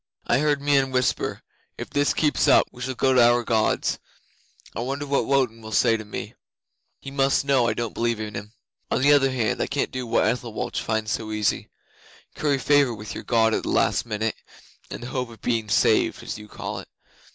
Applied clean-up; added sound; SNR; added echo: none; none; none; none.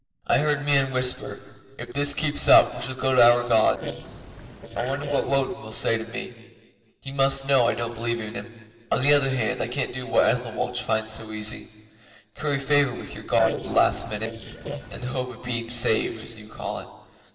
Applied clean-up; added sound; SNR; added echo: neural separator model SepFormer DNS4.